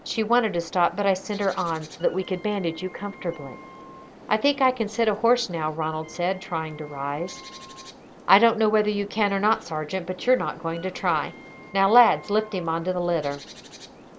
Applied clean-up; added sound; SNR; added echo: none; Bird + Wind instrument, woodwind instrument; 19 dB; none.